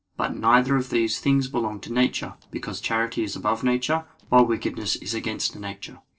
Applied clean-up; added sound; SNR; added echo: neural separator model SepFormer DNS4.